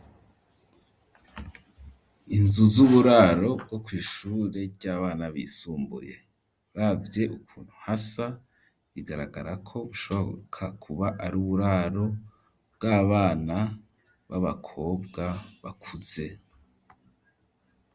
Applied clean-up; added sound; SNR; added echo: none; none; none; none.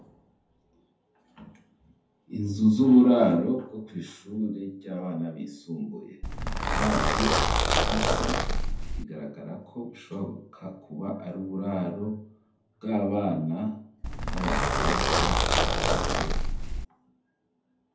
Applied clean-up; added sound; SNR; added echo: none; Zipper (clothing); -4 dB; reverberation time 0.5 s.